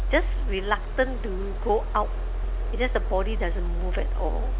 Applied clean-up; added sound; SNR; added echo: none; Mechanisms; -3 dB; none.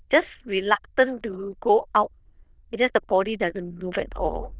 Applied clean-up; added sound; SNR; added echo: neural diffusion model UNIVERSE++.